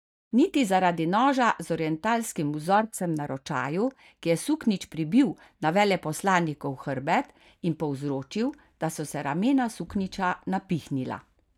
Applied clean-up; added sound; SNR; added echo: neural mask model DeepFilterNet 3.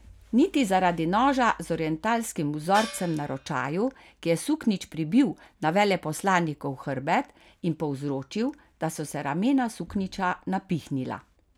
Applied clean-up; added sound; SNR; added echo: none; Gong; 11 dB; none.